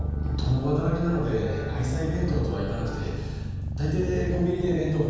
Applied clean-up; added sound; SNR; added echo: none; Purr; 3 dB; reverberation time 1.2 s.